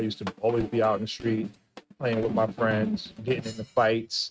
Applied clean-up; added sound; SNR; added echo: neural mask model RNNoise.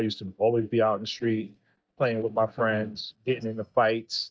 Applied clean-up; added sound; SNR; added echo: neural mask model DeepFilterNet 3.